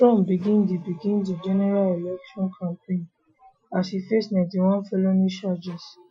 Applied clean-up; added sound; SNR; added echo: classical method Wiener filter.